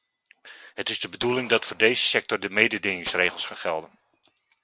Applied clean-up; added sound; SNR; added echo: none; Gunshot, gunfire; 20 dB; none.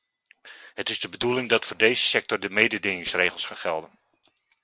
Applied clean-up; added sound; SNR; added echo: neural separator model SepFormer DNS4.